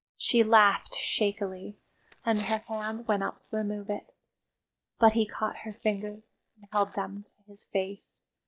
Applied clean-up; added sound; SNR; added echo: neural mask model DeepFilterNet 3.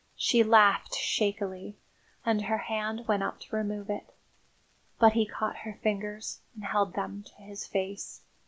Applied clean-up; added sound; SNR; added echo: none; none; none; none.